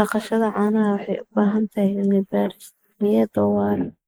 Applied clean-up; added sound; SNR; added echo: neural mask model Resemble Enhance denoiser.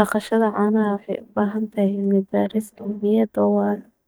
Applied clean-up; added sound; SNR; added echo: neural mask model DeepFilterNet 3.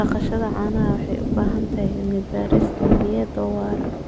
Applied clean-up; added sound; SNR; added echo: none; Rain; -3 dB; none.